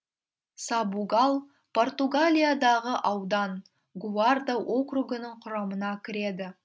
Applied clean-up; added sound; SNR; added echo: none; none; none; none.